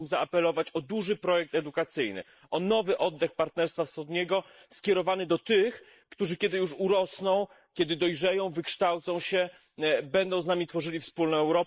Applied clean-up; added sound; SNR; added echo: neural mask model Resemble Enhance denoiser.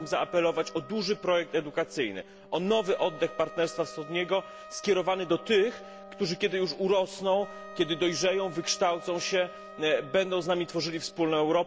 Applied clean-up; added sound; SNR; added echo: none; Wind instrument, woodwind instrument + Wind instrument, woodwind instrument; 17 dB; none.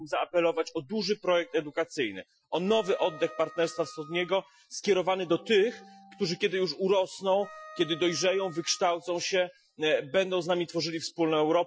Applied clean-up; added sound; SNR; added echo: classical method Wiener filter.